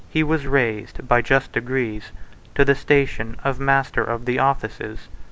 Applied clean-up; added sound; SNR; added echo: none; none; none; none.